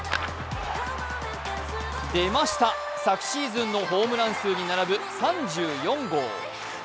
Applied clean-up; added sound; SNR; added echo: none; none; none; none.